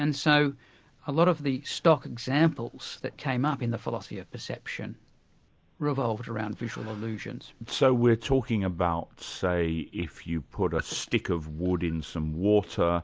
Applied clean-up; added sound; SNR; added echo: none; none; none; none.